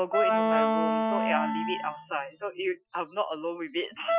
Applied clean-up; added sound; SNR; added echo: classical method Wiener filter.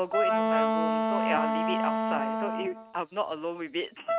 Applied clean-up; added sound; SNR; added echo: neural mask model RNNoise.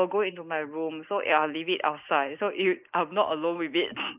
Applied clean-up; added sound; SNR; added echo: neural mask model Resemble Enhance denoiser.